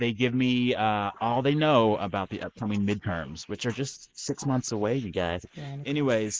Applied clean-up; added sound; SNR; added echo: neural mask model Resemble Enhance denoiser.